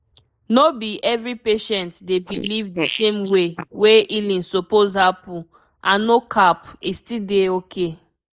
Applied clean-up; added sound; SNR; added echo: neural mask model Resemble Enhance denoiser.